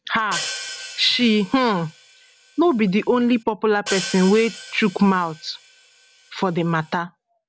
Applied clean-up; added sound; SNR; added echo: none; Hi-hat; 14 dB; none.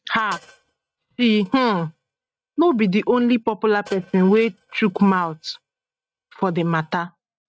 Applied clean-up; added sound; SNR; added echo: neural mask model RNNoise.